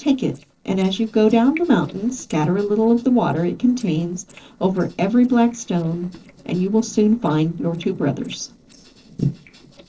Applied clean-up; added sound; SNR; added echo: neural separator model SepFormer DNS4.